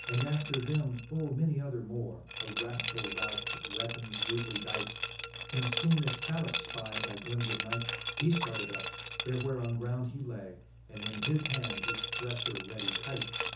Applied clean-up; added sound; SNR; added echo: none; Liquid; -4 dB; reverberation time 0.6 s.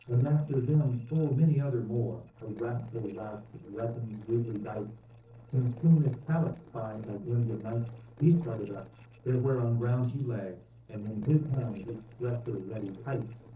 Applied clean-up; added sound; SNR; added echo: neural separator model SepFormer DNS4.